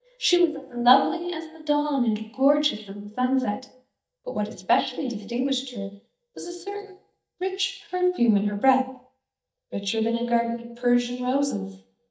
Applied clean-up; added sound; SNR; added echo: neural mask model DeepFilterNet 3.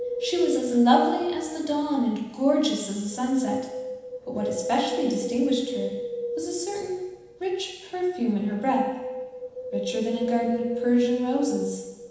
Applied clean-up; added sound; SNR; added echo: none; Wind; 7 dB; reverberation time 1.1 s.